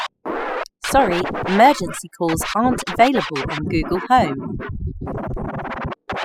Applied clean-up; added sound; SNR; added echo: classical method spectral subtraction.